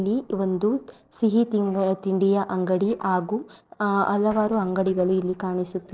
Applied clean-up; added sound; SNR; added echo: neural separator model SepFormer DNS4.